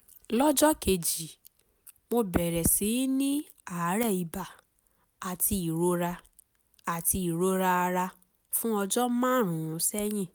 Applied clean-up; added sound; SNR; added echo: none; none; none; none.